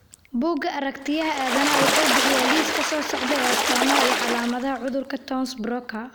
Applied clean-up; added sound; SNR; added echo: none; Water / Splash, splatter; -1 dB; none.